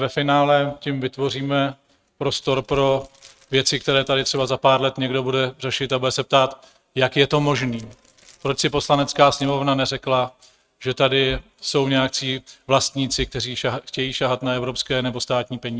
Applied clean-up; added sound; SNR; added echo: neural mask model RNNoise.